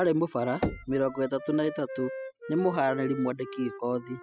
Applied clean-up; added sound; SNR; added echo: classical method spectral subtraction.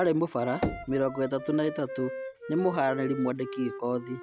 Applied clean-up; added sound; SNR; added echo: none; Knock / Wood + Wind instrument, woodwind instrument; 9 dB; none.